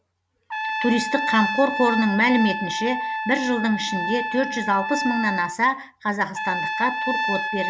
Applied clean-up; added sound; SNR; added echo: none; Trumpet; 4 dB; none.